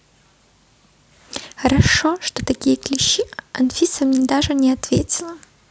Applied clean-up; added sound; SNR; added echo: none; none; none; none.